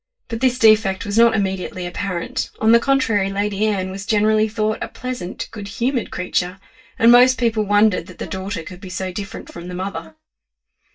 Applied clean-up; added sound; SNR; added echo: neural mask model DeepFilterNet 3.